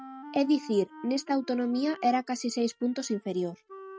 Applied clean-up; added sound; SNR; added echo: neural mask model RNNoise.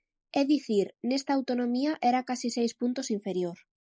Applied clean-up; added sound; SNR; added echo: neural mask model Resemble Enhance denoiser.